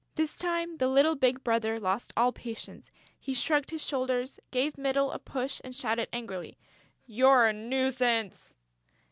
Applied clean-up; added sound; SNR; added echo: none; none; none; none.